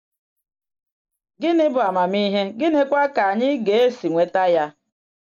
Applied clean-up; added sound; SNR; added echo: neural mask model Resemble Enhance denoiser.